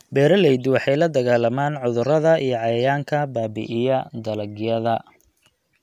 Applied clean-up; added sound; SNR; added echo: none; none; none; none.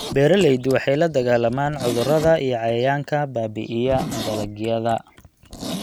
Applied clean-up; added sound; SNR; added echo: none; Zipper (clothing); 13 dB; none.